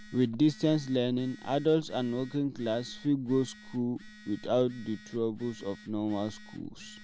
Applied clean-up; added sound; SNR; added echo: none; Telephone; 19 dB; none.